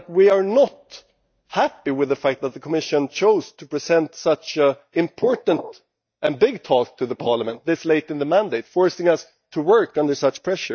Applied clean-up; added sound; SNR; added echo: neural mask model DeepFilterNet 3.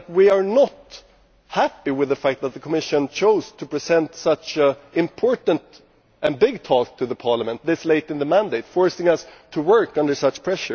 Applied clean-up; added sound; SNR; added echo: none; none; none; none.